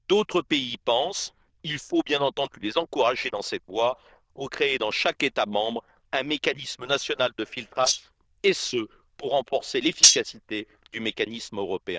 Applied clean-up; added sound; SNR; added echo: neural diffusion model UNIVERSE++.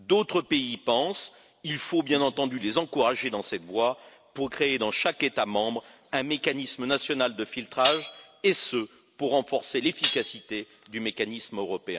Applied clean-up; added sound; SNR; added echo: none; Cutlery, silverware; -4 dB; none.